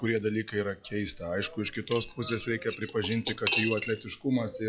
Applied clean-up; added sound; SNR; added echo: classical method log-MMSE.